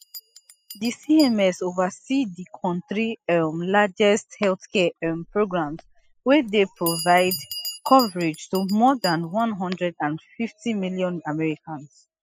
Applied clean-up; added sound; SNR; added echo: classical method spectral subtraction.